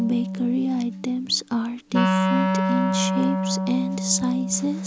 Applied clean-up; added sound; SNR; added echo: none; Wind instrument, woodwind instrument; 0 dB; none.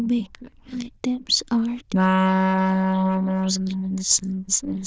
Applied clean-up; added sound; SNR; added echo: neural diffusion model UNIVERSE++.